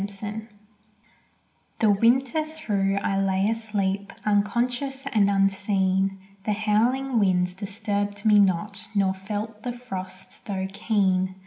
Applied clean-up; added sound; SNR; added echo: none; none; none; reverberation time 0.8 s.